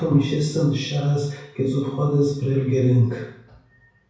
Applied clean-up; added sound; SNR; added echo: none; none; none; reverberation time 0.6 s.